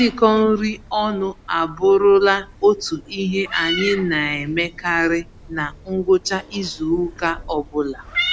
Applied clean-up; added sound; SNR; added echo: none; Meow; 13 dB; none.